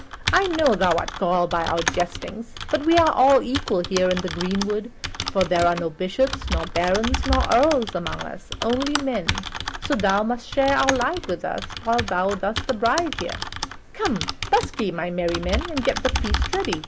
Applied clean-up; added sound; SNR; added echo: none; Typing; 6 dB; none.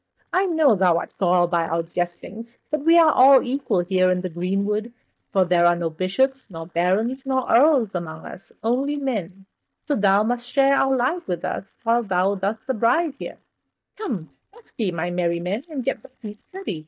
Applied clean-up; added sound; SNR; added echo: neural mask model DeepFilterNet 3.